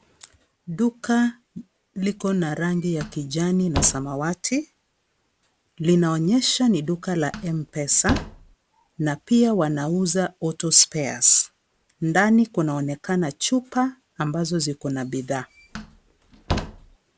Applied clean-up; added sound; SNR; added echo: none; Slam; 10 dB; none.